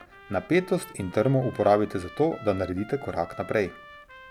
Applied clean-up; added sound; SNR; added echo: none; Trumpet; 20 dB; none.